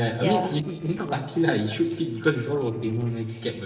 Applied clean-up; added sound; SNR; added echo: neural separator model SepFormer DNS4.